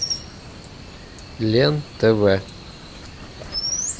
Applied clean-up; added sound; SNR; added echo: none; Chirp, tweet; 8 dB; none.